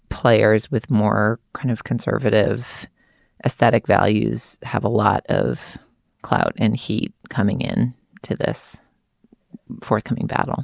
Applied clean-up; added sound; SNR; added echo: none; none; none; none.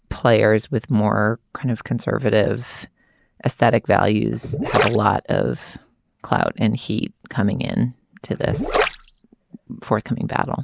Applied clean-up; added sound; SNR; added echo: neural mask model Resemble Enhance denoiser.